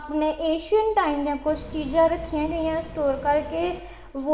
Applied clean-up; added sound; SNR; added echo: none; Bus; 14 dB; reverberation time 1.3 s.